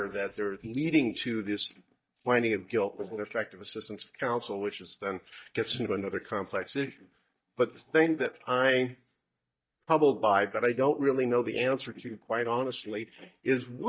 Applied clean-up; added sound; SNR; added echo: neural mask model DeepFilterNet 3.